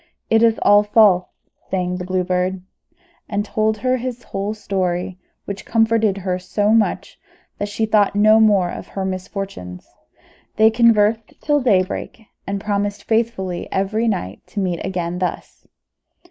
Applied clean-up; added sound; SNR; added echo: neural mask model Resemble Enhance denoiser.